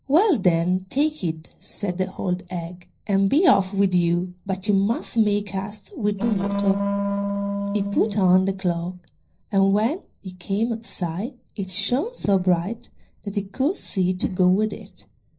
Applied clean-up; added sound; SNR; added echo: neural separator model SepFormer DNS4.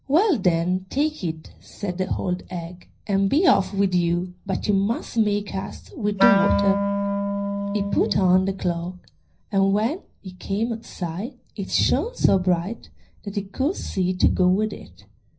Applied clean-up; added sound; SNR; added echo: none; Wind instrument, woodwind instrument; 1 dB; reverberation time 0.5 s.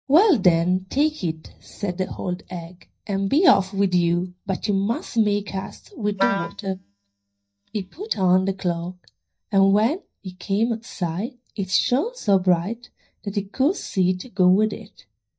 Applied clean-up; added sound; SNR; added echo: neural mask model DeepFilterNet 3.